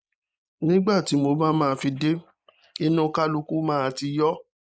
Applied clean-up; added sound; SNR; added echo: neural mask model Resemble Enhance denoiser.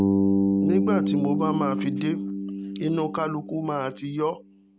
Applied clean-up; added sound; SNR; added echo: none; Bass guitar; -3 dB; none.